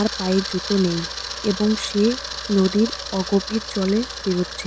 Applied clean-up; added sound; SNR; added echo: none; Camera; 9 dB; none.